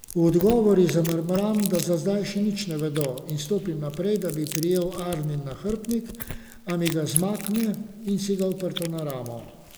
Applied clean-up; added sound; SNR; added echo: neural mask model Resemble Enhance denoiser.